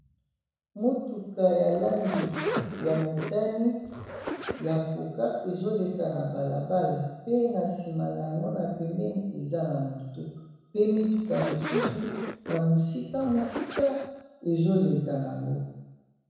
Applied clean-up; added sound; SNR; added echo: none; Zipper (clothing); 7 dB; reverberation time 1.1 s.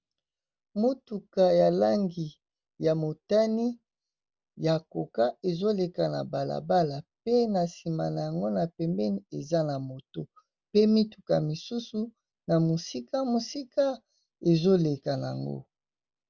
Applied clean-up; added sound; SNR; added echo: none; none; none; none.